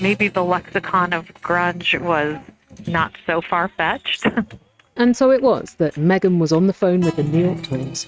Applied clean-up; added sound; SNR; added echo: neural mask model RNNoise.